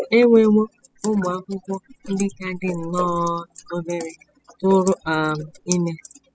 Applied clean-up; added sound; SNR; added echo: classical method spectral subtraction.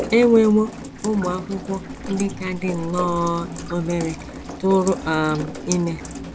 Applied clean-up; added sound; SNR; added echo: none; Rain; 10 dB; none.